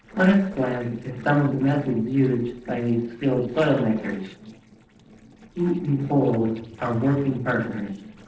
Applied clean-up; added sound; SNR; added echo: neural separator model SepFormer DNS4.